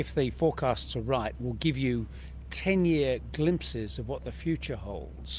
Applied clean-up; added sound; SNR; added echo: none; none; none; none.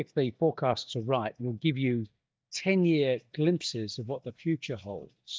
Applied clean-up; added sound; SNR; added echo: neural mask model DeepFilterNet 3.